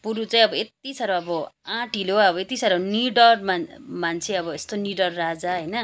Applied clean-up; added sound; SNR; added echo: none; none; none; none.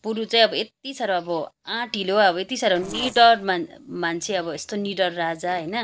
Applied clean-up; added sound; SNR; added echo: neural separator model SepFormer DNS4.